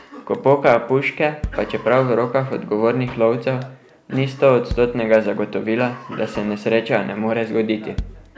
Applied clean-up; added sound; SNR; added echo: none; Drum kit + Cough; 16 dB; none.